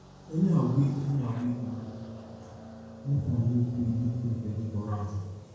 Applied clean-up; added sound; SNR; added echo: none; Car passing by; 15 dB; reverberation time 1.0 s.